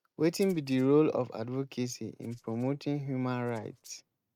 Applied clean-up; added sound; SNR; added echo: neural mask model RNNoise.